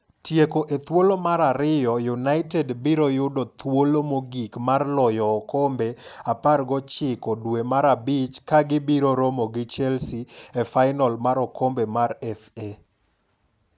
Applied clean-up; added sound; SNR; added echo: none; none; none; none.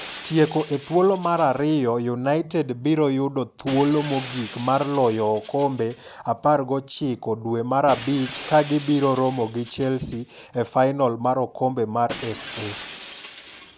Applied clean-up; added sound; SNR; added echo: none; Shatter; 15 dB; none.